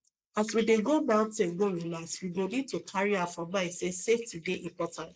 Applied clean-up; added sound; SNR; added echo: neural mask model Resemble Enhance denoiser.